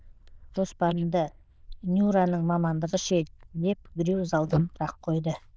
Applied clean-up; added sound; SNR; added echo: neural diffusion model UNIVERSE++.